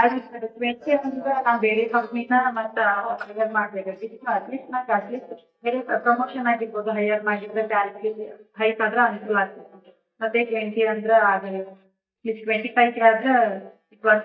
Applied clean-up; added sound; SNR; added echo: neural mask model DeepFilterNet 3.